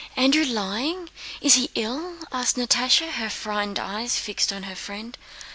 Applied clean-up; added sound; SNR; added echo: none; none; none; none.